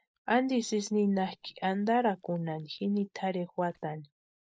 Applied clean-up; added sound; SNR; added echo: neural mask model DeepFilterNet 3.